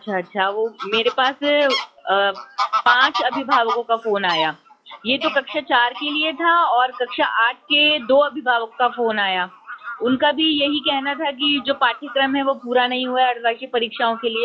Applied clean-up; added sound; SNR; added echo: classical method log-MMSE.